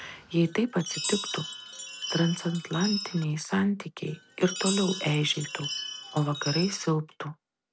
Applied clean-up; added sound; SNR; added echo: none; Chime; 7 dB; none.